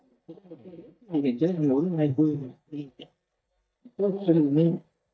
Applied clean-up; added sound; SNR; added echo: neural mask model DeepFilterNet 3.